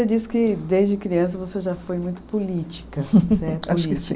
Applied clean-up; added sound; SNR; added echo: none; none; none; none.